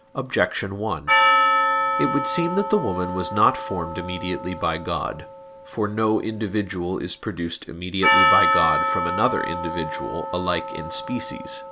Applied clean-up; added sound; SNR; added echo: none; Percussion; -1 dB; none.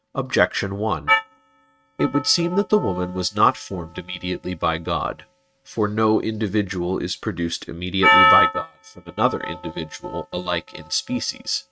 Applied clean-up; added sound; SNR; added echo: neural mask model RNNoise.